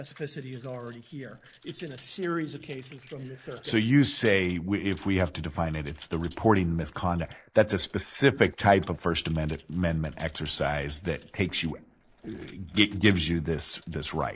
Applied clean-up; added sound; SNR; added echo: neural mask model Resemble Enhance denoiser.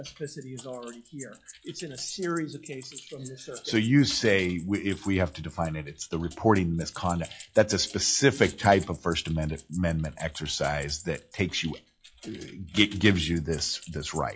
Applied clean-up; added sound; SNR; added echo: classical method log-MMSE.